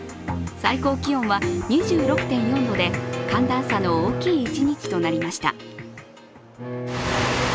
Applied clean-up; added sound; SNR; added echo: none; Bowed string instrument; 8 dB; none.